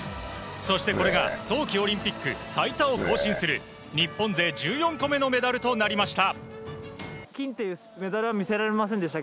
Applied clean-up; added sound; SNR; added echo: none; Burping, eructation; 1 dB; none.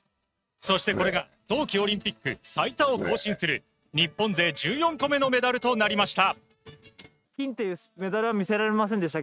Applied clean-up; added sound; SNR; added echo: neural mask model RNNoise.